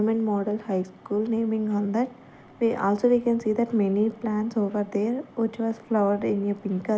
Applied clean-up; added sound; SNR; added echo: none; none; none; none.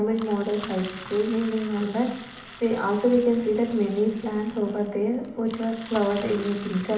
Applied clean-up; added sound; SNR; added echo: none; Engine; 17 dB; reverberation time 0.9 s.